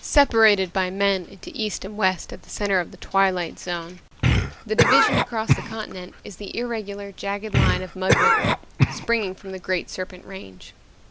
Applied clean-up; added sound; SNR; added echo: none; Cough; -2 dB; none.